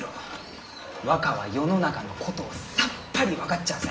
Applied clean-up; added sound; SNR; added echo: none; Engine; 18 dB; reverberation time 1.7 s.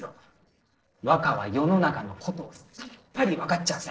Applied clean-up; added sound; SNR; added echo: neural separator model SepFormer DNS4.